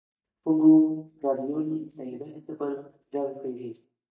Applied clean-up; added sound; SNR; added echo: neural mask model DeepFilterNet 3.